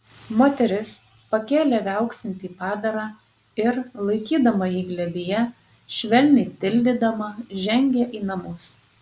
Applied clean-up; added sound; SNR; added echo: none; none; none; none.